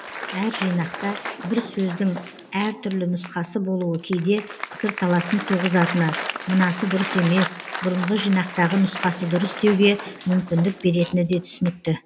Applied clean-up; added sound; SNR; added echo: none; Applause; 10 dB; none.